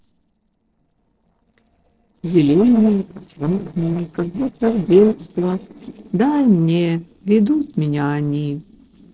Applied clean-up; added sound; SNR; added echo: neural separator model SepFormer DNS4.